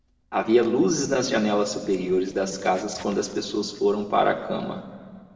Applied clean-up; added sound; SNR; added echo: neural separator model SepFormer DNS4.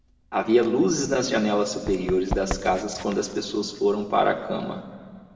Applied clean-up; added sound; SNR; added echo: none; Run; 14 dB; reverberation time 1.8 s.